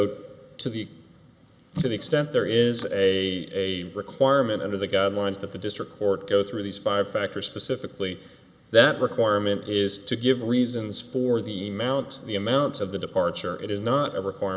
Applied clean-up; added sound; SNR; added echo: none; none; none; none.